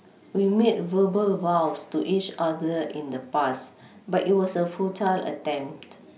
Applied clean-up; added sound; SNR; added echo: none; none; none; none.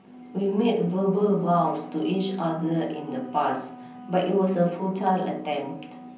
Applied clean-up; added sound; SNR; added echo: none; Wind instrument, woodwind instrument; 18 dB; reverberation time 0.6 s.